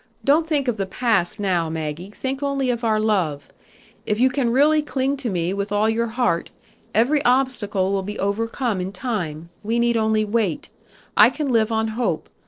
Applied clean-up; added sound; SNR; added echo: neural separator model SepFormer DNS4.